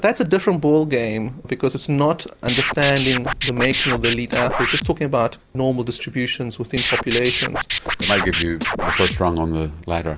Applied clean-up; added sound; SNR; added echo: none; Scratching (performance technique); 1 dB; none.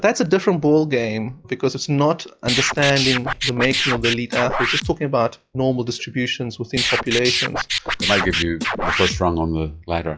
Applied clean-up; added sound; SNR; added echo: classical method log-MMSE.